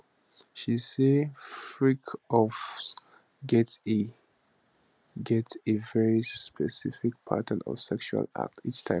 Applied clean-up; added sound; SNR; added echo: none; none; none; none.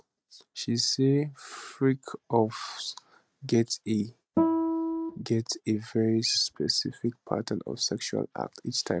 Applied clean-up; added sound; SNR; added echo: neural mask model RNNoise.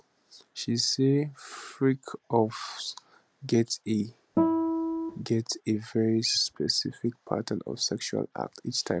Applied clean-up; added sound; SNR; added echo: none; Guitar; -3 dB; none.